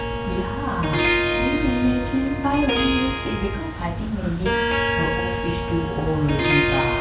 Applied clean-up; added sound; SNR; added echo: none; Harp; 1 dB; none.